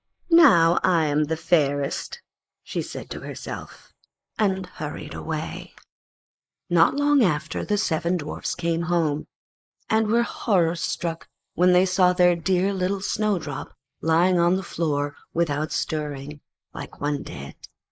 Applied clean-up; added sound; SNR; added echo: neural mask model Resemble Enhance denoiser.